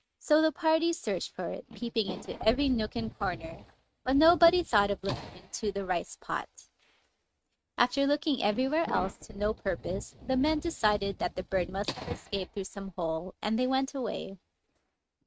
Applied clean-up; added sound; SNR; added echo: neural mask model RNNoise.